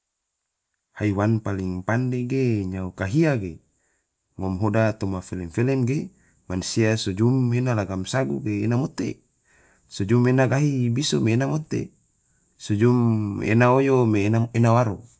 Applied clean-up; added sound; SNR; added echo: none; none; none; none.